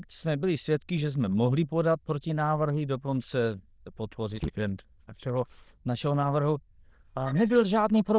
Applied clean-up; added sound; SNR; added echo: neural diffusion model UNIVERSE++.